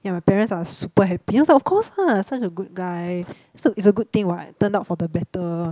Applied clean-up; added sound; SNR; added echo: none; none; none; none.